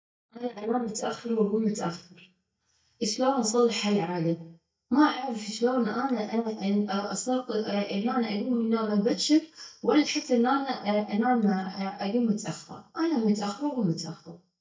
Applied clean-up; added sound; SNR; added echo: neural mask model DeepFilterNet 3.